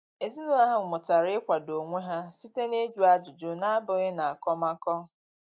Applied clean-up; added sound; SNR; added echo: neural mask model Resemble Enhance denoiser.